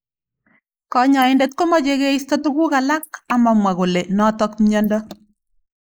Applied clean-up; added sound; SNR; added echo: neural mask model Resemble Enhance denoiser.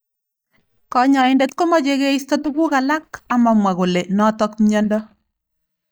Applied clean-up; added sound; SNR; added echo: neural mask model DeepFilterNet 3.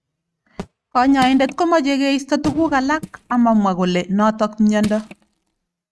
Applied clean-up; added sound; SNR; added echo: neural mask model RNNoise.